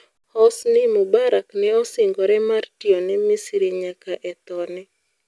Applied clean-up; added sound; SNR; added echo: none; none; none; none.